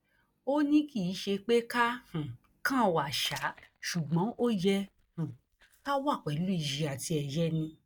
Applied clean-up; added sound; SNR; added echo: neural mask model DeepFilterNet 3.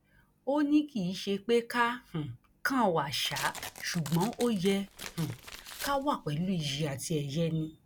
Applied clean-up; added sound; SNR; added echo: none; Tearing; 13 dB; none.